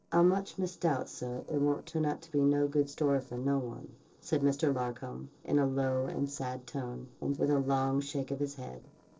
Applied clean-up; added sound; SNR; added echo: neural separator model SepFormer DNS4.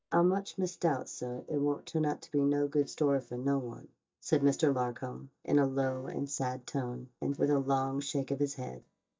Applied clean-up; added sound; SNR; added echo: neural mask model DeepFilterNet 3.